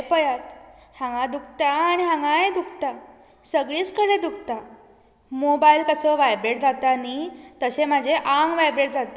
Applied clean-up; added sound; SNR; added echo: none; none; none; none.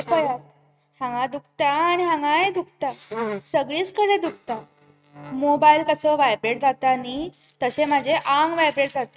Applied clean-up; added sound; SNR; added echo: neural mask model RNNoise.